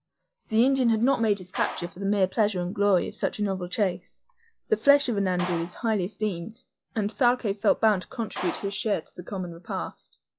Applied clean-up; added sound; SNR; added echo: classical method log-MMSE.